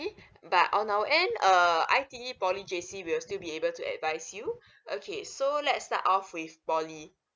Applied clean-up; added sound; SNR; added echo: none; none; none; none.